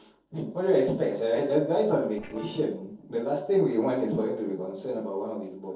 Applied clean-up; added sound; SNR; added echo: neural separator model SepFormer DNS4.